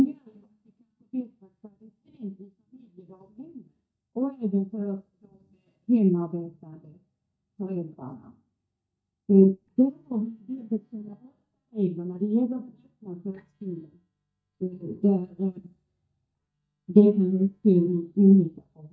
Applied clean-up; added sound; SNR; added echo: neural mask model DeepFilterNet 3.